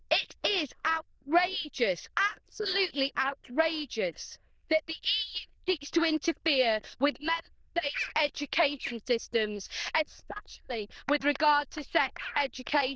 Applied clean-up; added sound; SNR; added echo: neural diffusion model UNIVERSE++.